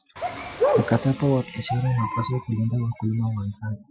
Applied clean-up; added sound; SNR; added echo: classical method Wiener filter.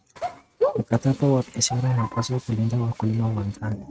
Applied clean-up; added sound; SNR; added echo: neural mask model RNNoise.